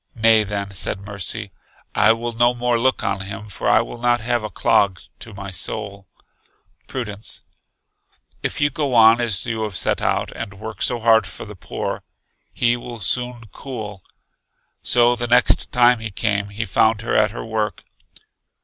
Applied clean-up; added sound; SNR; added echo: none; none; none; none.